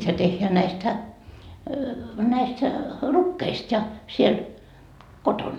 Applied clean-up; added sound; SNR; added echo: none; none; none; none.